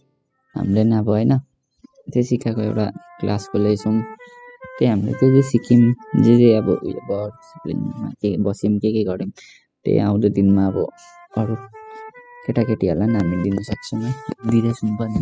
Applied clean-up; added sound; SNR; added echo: classical method spectral subtraction.